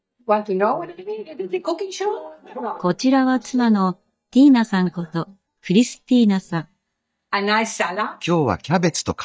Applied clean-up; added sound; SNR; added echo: neural mask model DeepFilterNet 3.